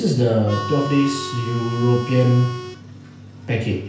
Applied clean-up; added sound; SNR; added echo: none; Harmonica; 10 dB; reverberation time 0.5 s.